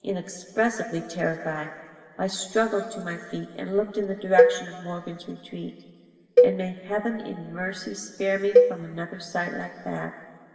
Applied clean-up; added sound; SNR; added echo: none; Cowbell; -5 dB; reverberation time 2.2 s.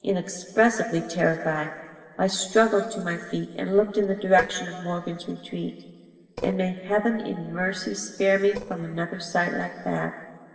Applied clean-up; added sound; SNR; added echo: neural separator model SepFormer DNS4.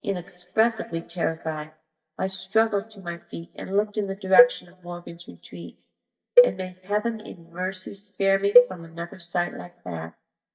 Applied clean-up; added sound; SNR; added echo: neural mask model DeepFilterNet 3.